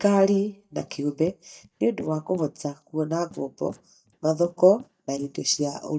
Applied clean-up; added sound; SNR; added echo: neural mask model DeepFilterNet 3.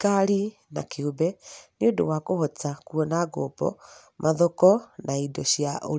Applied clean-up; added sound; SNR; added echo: none; none; none; none.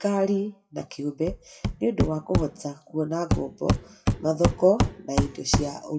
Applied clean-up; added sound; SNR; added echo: classical method WPE with log-MMSE.